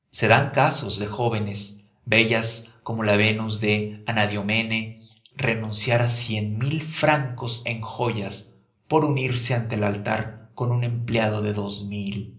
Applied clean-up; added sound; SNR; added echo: none; none; none; reverberation time 0.5 s.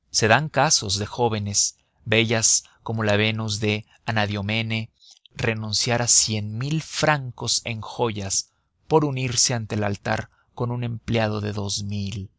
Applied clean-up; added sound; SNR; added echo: none; none; none; none.